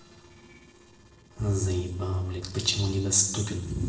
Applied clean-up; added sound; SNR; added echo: neural separator model SepFormer DNS4.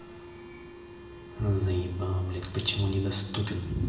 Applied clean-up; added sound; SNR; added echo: none; Wind instrument, woodwind instrument; 19 dB; reverberation time 1.2 s.